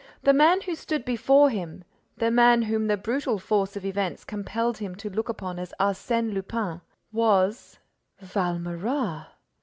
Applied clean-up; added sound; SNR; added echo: none; none; none; none.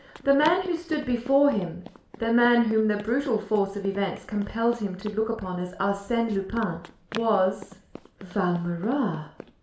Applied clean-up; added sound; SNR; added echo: none; Run; 19 dB; reverberation time 0.5 s.